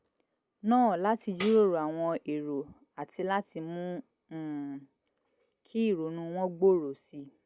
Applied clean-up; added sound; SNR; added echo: none; Tambourine; 16 dB; none.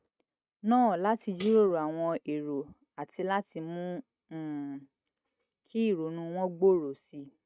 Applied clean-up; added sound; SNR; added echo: neural mask model RNNoise.